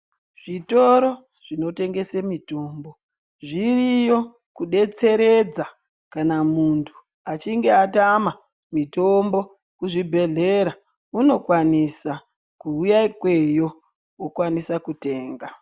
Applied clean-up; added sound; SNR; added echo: none; none; none; none.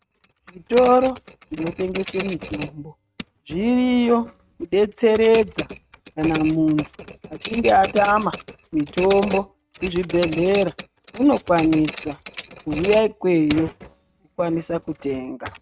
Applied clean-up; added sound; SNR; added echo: neural mask model RNNoise.